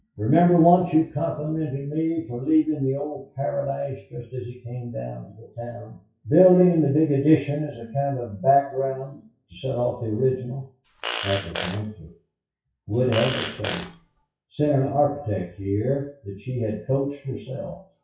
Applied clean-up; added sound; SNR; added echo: classical method WPE with log-MMSE.